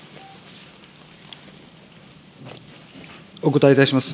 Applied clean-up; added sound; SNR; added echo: none; none; none; none.